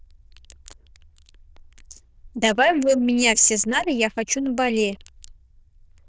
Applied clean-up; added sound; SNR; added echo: neural diffusion model UNIVERSE++.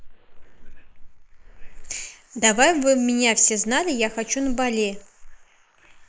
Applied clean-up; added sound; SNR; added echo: neural mask model Resemble Enhance denoiser.